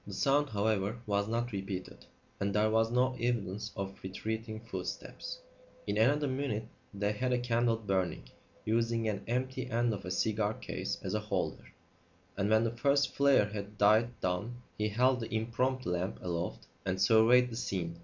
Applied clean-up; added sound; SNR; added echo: none; none; none; none.